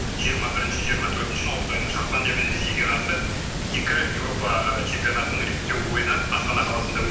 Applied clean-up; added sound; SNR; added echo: none; Water; 1 dB; reverberation time 0.9 s.